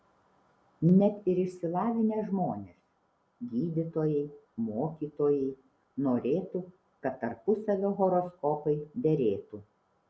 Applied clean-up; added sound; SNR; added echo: none; none; none; none.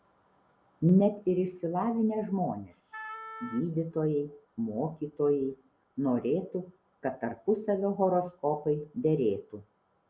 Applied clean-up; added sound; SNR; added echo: none; Wind instrument, woodwind instrument; 15 dB; none.